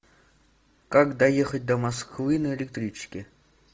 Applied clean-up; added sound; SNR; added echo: none; none; none; none.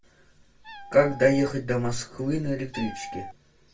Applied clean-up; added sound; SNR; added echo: none; Meow; 16 dB; reverberation time 0.2 s.